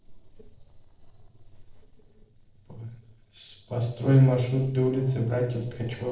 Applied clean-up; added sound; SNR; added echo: neural separator model SepFormer DNS4.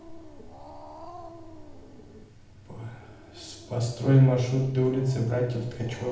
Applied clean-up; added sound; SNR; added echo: none; Growling; 18 dB; reverberation time 0.8 s.